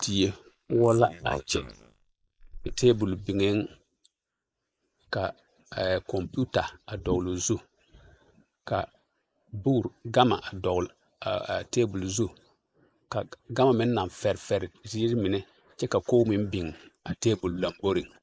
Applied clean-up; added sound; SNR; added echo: neural mask model Resemble Enhance denoiser.